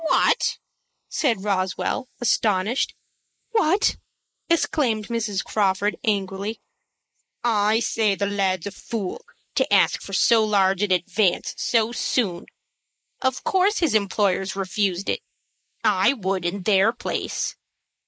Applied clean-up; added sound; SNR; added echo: neural mask model Resemble Enhance denoiser.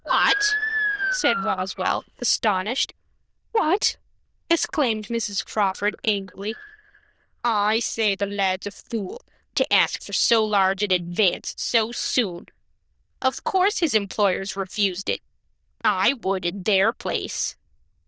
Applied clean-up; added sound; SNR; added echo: neural diffusion model UNIVERSE++.